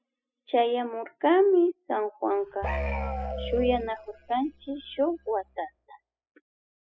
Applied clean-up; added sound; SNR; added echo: classical method spectral subtraction.